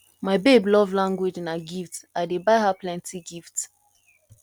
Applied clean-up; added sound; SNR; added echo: none; none; none; none.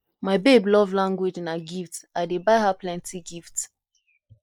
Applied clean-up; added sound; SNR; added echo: neural mask model Resemble Enhance denoiser.